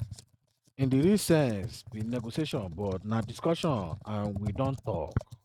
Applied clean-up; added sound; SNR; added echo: neural mask model RNNoise.